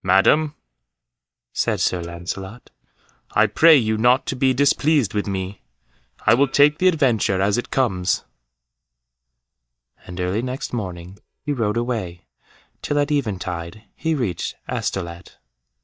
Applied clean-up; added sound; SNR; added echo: neural mask model DeepFilterNet 3.